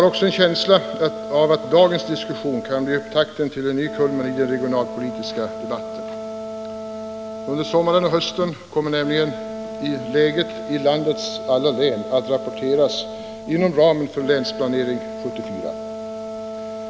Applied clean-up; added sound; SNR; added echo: none; Wind instrument, woodwind instrument; 10 dB; none.